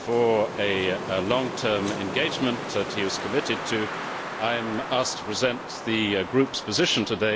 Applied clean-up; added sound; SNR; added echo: none; Wind; 8 dB; none.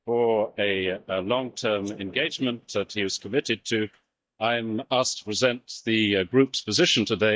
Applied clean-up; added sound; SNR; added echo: neural mask model DeepFilterNet 3.